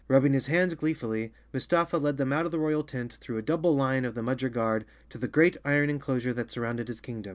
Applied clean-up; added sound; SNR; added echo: none; none; none; none.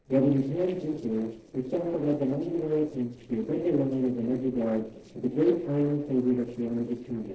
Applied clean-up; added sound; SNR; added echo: neural separator model SepFormer DNS4.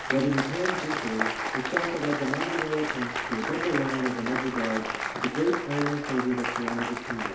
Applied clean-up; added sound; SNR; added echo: none; Applause; 2 dB; reverberation time 2.4 s.